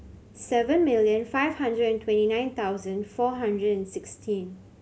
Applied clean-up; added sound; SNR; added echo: none; none; none; none.